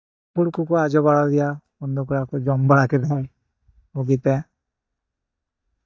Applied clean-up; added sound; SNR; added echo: neural mask model DeepFilterNet 3.